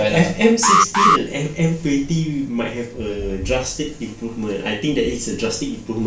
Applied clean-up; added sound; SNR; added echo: none; Alarm; -2 dB; reverberation time 0.4 s.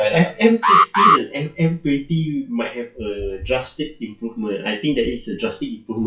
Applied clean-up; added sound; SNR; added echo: classical method WPE with log-MMSE.